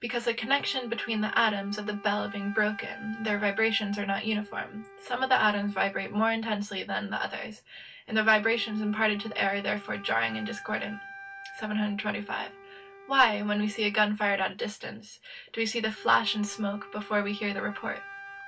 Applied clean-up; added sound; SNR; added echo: none; Wind instrument, woodwind instrument; 17 dB; reverberation time 0.1 s.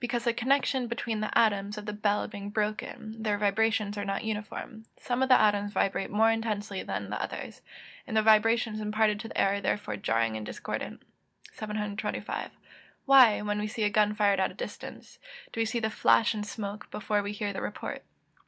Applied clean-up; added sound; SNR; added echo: none; none; none; none.